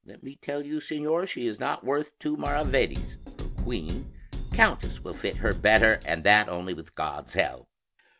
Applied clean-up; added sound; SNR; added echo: none; Drum kit; 5 dB; none.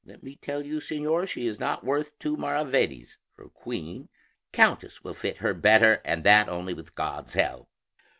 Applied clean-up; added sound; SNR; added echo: none; none; none; none.